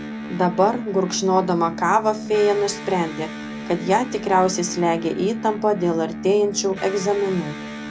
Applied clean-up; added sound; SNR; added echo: none; Electric guitar; 10 dB; none.